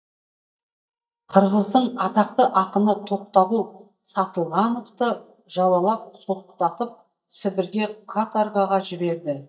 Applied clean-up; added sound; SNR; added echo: neural mask model DeepFilterNet 3.